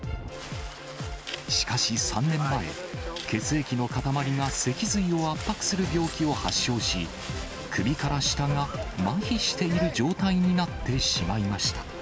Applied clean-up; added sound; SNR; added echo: none; none; none; none.